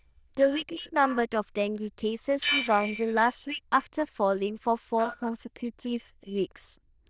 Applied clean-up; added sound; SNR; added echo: neural diffusion model UNIVERSE++.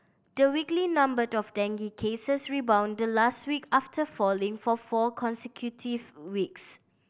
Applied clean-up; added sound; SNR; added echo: none; none; none; none.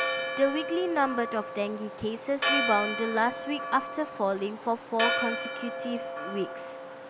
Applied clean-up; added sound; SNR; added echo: none; Church bell; 3 dB; none.